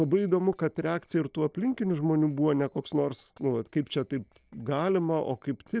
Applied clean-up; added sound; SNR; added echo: neural separator model SepFormer DNS4.